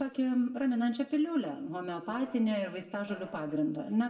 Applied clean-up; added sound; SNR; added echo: none; Piano; 19 dB; reverberation time 0.7 s.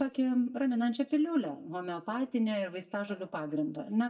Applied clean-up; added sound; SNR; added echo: neural mask model DeepFilterNet 3.